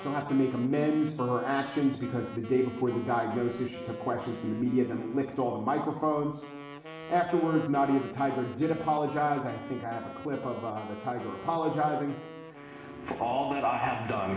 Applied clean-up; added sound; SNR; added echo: none; Wind instrument, woodwind instrument; 14 dB; reverberation time 0.9 s.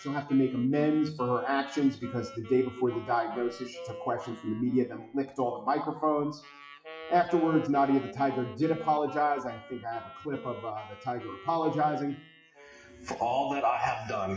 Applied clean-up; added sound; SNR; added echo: classical method WPE with log-MMSE.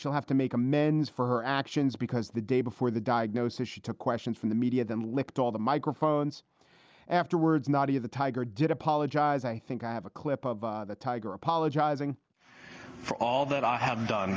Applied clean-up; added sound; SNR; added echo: none; none; none; none.